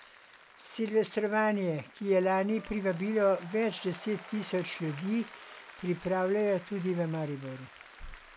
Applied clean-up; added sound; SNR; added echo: none; Applause; 20 dB; none.